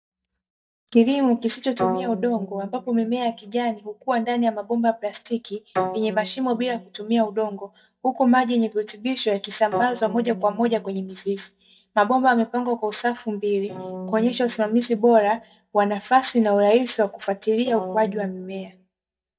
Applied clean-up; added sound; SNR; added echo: neural mask model DeepFilterNet 3.